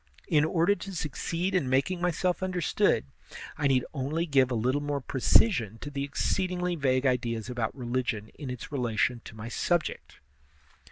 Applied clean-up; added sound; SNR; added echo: none; none; none; none.